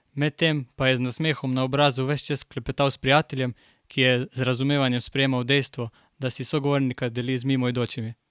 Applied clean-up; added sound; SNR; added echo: none; none; none; none.